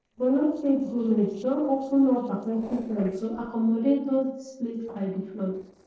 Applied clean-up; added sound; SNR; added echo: neural separator model SepFormer DNS4.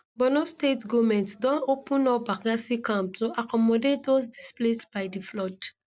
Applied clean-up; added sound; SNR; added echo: none; none; none; none.